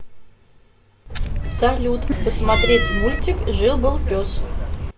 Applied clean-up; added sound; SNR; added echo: none; Cat; -3 dB; reverberation time 0.2 s.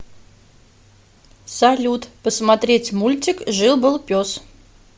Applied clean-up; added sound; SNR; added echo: none; none; none; none.